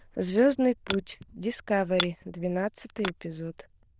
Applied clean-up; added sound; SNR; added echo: neural diffusion model UNIVERSE++.